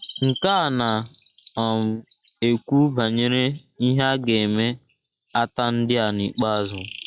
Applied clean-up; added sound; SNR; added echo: classical method log-MMSE.